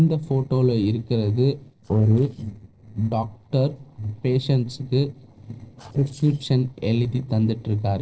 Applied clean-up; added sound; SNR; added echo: neural separator model SepFormer DNS4.